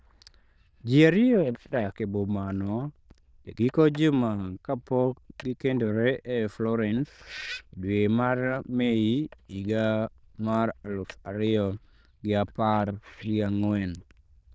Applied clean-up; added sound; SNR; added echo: neural diffusion model UNIVERSE++.